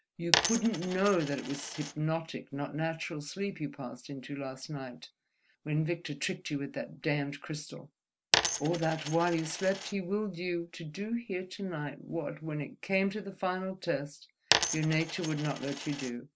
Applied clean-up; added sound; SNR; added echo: none; Coin (dropping); 0 dB; none.